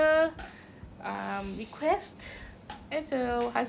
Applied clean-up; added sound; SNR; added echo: none; none; none; none.